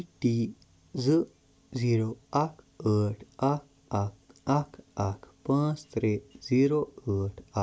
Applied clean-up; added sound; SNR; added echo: none; none; none; none.